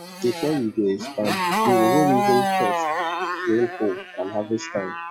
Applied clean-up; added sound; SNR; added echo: classical method log-MMSE.